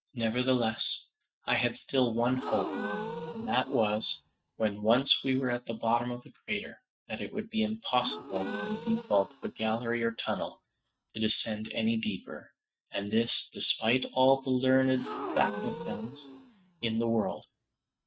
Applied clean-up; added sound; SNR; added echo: neural mask model RNNoise.